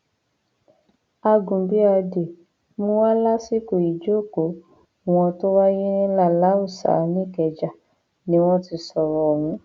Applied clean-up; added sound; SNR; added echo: none; none; none; none.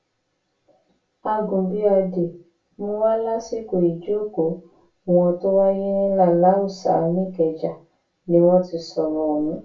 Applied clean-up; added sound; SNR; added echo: none; none; none; reverberation time 0.2 s.